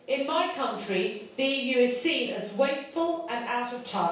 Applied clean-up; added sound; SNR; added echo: none; none; none; reverberation time 0.7 s.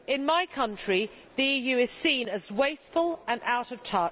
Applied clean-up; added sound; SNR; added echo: none; none; none; none.